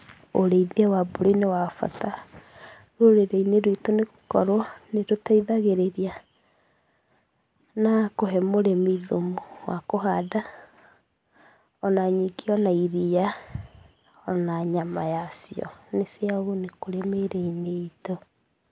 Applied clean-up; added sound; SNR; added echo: none; none; none; none.